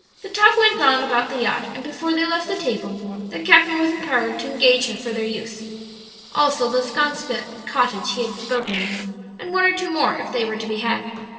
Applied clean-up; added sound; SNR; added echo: neural separator model SepFormer DNS4.